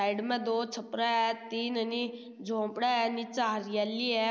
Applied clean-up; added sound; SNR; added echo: none; none; none; none.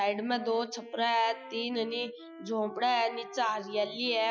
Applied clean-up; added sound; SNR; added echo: classical method Wiener filter.